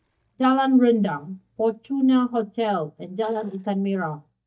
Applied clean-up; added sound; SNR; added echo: neural mask model DeepFilterNet 3.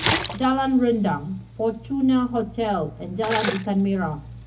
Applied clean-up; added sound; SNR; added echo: none; Splash, splatter; 8 dB; reverberation time 0.3 s.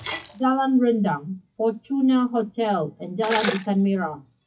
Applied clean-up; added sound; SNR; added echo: classical method WPE with log-MMSE.